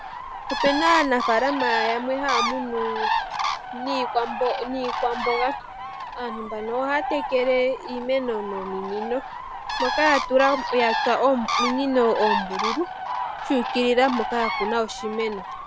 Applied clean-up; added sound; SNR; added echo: none; Bird; 4 dB; none.